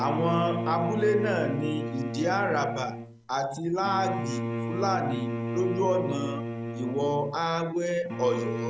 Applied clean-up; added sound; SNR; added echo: none; Bowed string instrument; 5 dB; none.